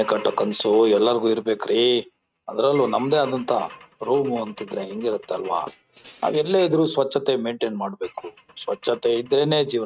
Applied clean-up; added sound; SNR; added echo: neural mask model RNNoise.